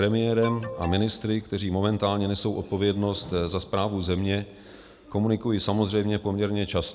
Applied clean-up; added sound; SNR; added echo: none; Alarm; 13 dB; none.